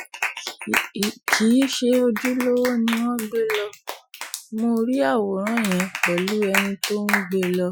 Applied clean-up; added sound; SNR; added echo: classical method Wiener filter.